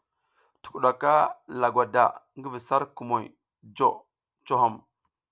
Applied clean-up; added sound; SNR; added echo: none; none; none; none.